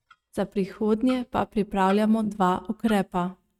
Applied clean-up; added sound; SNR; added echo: neural mask model RNNoise.